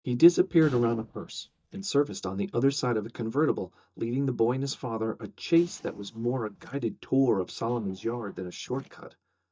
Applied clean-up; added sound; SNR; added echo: neural mask model DeepFilterNet 3.